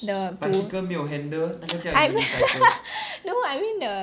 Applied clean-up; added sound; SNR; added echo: none; none; none; none.